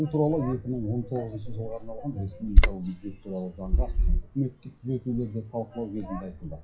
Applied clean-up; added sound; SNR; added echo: classical method WPE with log-MMSE.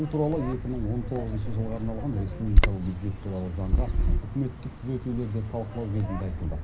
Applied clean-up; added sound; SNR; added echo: none; Bird vocalization, bird call, bird song; -2 dB; reverberation time 0.4 s.